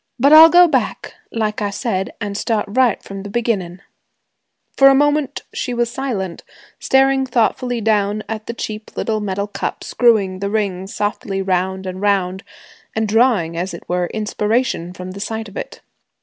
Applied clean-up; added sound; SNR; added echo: none; none; none; none.